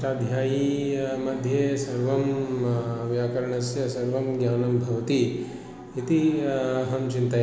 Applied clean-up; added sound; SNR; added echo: none; none; none; none.